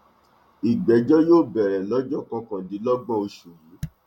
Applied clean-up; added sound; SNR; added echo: none; none; none; none.